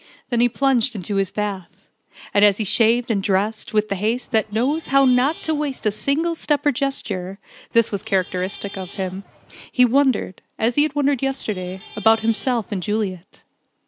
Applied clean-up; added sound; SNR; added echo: none; Traffic noise, roadway noise / Vehicle horn, car horn, honking; 20 dB; none.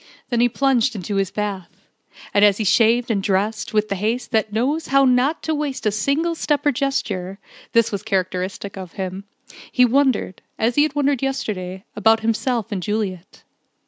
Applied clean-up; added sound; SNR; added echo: none; none; none; none.